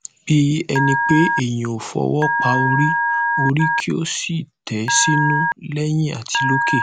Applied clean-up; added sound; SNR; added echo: none; Telephone; 2 dB; none.